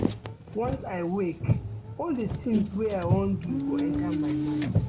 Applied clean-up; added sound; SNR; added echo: none; Car; -2 dB; none.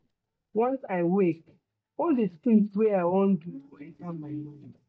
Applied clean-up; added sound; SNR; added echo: neural mask model DeepFilterNet 3.